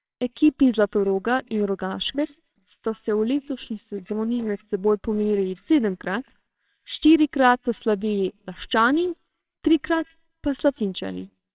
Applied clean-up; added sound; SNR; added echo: neural separator model SepFormer WHAMR!.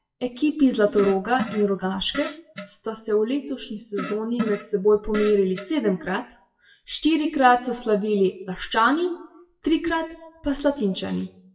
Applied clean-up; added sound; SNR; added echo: classical method WPE with log-MMSE.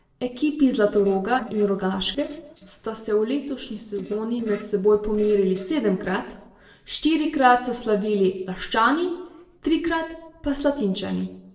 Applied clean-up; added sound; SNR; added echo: neural separator model SepFormer DNS4.